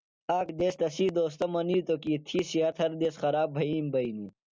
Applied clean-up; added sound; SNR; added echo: none; none; none; none.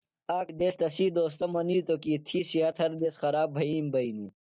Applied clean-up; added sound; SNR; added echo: neural mask model DeepFilterNet 3.